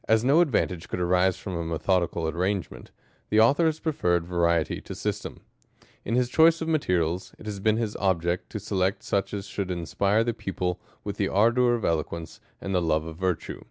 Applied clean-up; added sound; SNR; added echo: none; none; none; none.